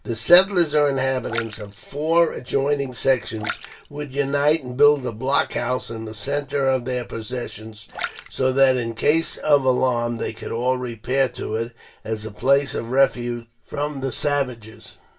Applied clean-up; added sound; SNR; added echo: none; Splash, splatter; 16 dB; reverberation time 0.2 s.